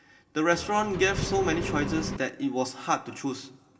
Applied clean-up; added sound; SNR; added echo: none; Engine; 5 dB; reverberation time 1.4 s.